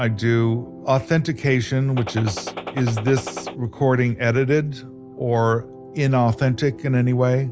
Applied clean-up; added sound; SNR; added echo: none; Gunshot, gunfire; 11 dB; none.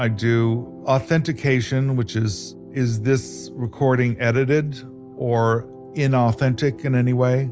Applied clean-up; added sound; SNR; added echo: none; none; none; none.